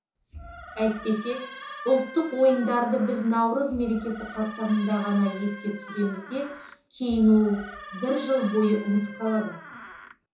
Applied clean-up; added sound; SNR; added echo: none; Door; 15 dB; reverberation time 0.6 s.